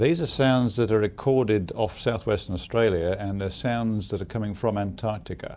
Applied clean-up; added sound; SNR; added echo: none; none; none; none.